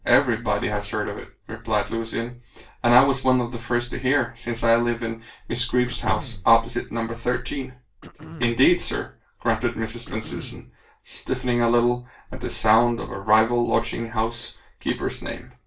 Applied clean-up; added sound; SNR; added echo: none; Cough; 19 dB; reverberation time 0.2 s.